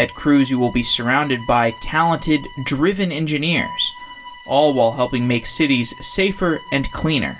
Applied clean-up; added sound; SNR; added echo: none; Bowed string instrument; 19 dB; reverberation time 0.1 s.